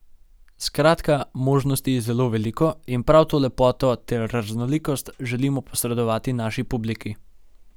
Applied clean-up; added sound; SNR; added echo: none; none; none; none.